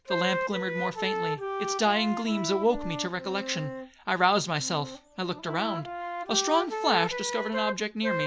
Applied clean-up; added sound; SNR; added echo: none; Wind instrument, woodwind instrument; 5 dB; none.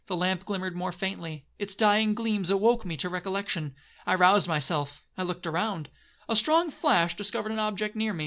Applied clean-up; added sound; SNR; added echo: none; none; none; none.